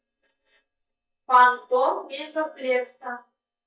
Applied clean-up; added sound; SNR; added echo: neural mask model DeepFilterNet 3.